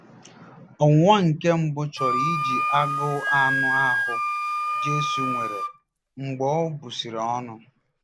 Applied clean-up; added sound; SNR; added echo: none; Wind instrument, woodwind instrument; 2 dB; none.